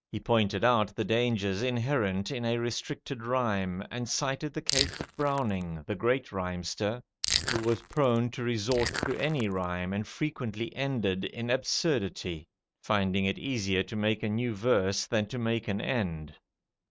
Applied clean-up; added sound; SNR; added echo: neural mask model RNNoise.